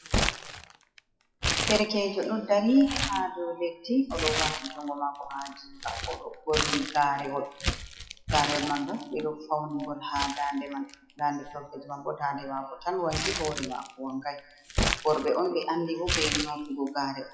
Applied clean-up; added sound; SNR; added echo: classical method WPE with log-MMSE.